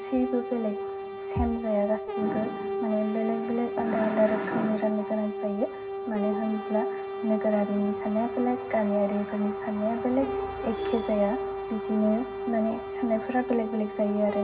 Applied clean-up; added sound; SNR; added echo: none; Brass instrument; 5 dB; reverberation time 0.4 s.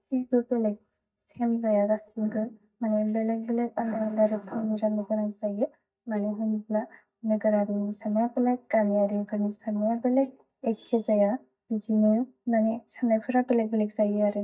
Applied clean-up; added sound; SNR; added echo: neural mask model DeepFilterNet 3.